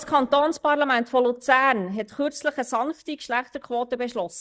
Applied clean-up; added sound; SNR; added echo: neural mask model DeepFilterNet 3.